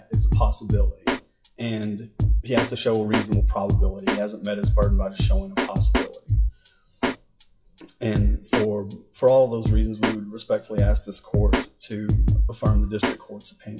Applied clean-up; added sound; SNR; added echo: classical method WPE with log-MMSE.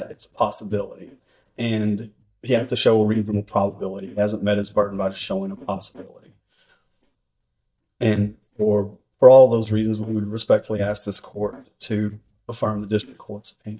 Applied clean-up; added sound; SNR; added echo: neural mask model DeepFilterNet 3.